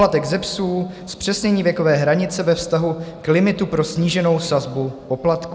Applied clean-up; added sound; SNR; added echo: none; none; none; none.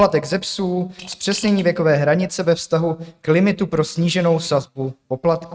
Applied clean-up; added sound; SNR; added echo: neural mask model RNNoise.